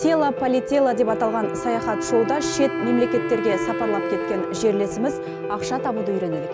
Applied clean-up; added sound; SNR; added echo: none; Piano + Wind instrument, woodwind instrument; 4 dB; none.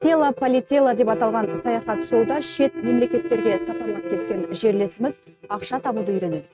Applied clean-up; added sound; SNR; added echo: neural mask model RNNoise.